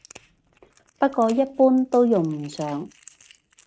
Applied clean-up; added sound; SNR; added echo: neural mask model RNNoise.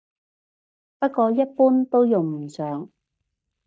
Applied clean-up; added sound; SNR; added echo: neural mask model DeepFilterNet 3.